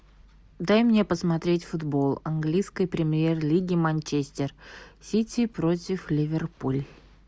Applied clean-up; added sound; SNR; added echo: none; none; none; none.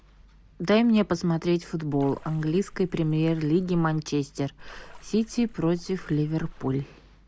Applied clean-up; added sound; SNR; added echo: none; Splash, splatter; 17 dB; none.